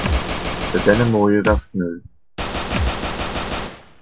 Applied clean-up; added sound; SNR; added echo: none; Gunshot, gunfire + Thump, thud; 2 dB; none.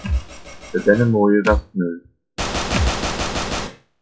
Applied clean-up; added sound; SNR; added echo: classical method log-MMSE.